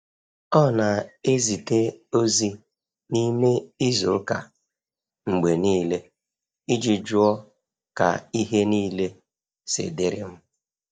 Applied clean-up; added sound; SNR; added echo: neural mask model DeepFilterNet 3.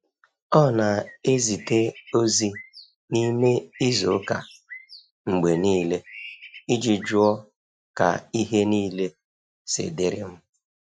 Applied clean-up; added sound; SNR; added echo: classical method Wiener filter.